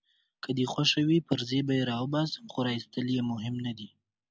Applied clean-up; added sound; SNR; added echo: none; none; none; none.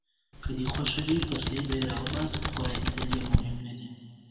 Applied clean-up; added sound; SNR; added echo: none; Computer keyboard; -3 dB; reverberation time 2.2 s.